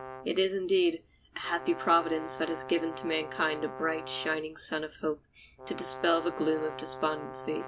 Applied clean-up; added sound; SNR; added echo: none; Brass instrument; 12 dB; none.